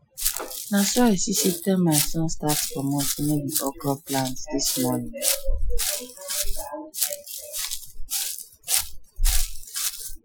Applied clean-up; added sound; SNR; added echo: classical method Wiener filter.